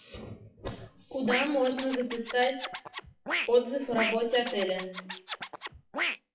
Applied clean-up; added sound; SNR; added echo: classical method WPE with log-MMSE.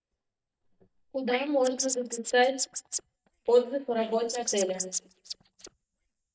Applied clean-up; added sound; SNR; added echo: neural mask model DeepFilterNet 3.